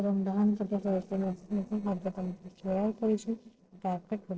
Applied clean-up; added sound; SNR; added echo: neural separator model SepFormer DNS4.